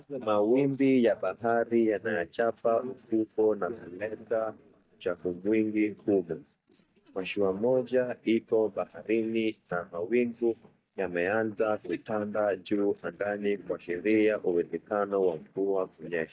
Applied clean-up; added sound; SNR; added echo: neural mask model DeepFilterNet 3.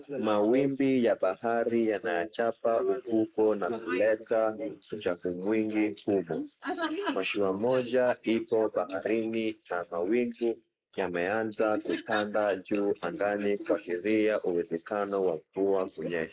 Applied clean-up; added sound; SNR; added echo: neural mask model Resemble Enhance denoiser.